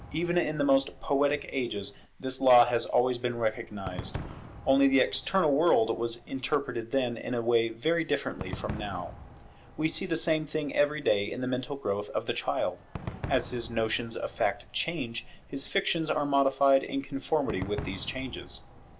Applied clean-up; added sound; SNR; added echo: none; Crowd / Cheering / Fireworks; 16 dB; none.